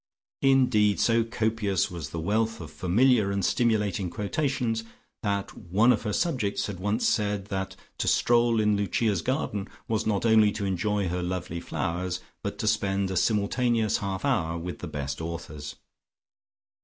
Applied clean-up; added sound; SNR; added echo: none; none; none; none.